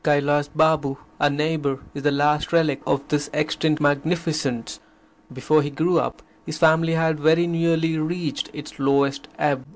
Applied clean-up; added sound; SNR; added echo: none; none; none; none.